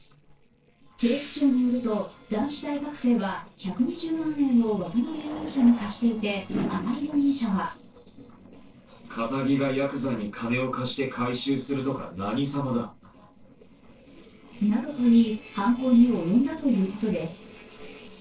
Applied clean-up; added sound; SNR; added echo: neural separator model SepFormer DNS4.